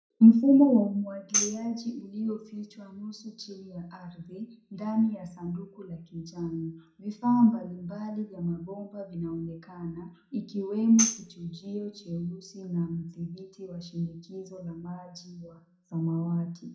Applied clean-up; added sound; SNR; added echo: none; Tambourine; 5 dB; reverberation time 0.5 s.